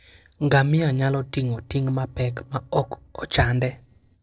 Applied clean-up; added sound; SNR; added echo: neural separator model SepFormer DNS4.